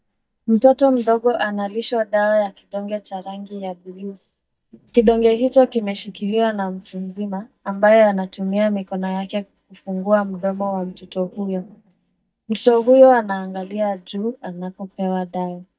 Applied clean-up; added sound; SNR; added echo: neural mask model DeepFilterNet 3.